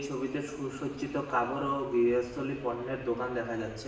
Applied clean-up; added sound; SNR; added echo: none; Subway, metro, underground; 19 dB; reverberation time 0.9 s.